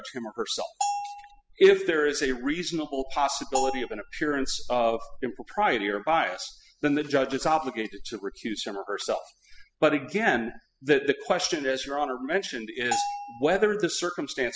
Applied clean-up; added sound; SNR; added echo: classical method spectral subtraction.